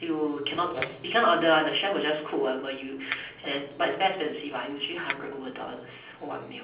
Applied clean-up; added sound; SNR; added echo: none; Chink, clink; 16 dB; reverberation time 0.6 s.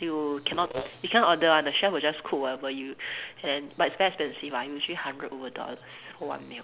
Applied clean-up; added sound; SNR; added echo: none; none; none; none.